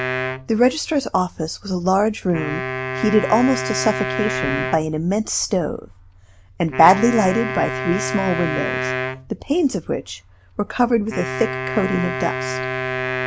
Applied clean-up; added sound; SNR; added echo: none; Wind instrument, woodwind instrument; 6 dB; none.